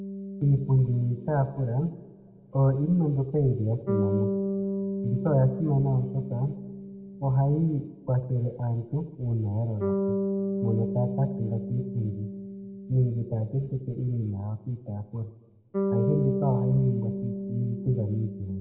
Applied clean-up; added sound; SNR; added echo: none; Bass guitar; 6 dB; reverberation time 0.9 s.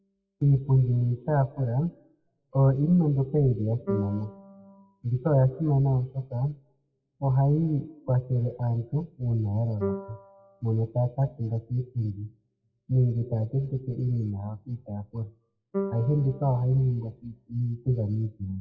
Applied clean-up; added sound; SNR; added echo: classical method WPE with log-MMSE.